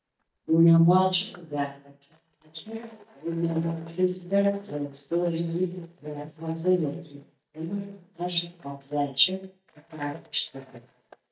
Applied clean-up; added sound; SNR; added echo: neural mask model DeepFilterNet 3.